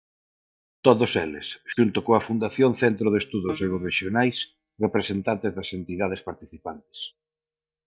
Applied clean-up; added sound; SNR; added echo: neural mask model DeepFilterNet 3.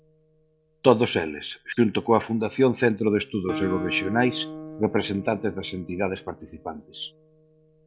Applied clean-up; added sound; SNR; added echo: none; Guitar; 14 dB; none.